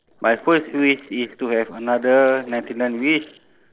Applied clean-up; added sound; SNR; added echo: neural separator model SepFormer DNS4.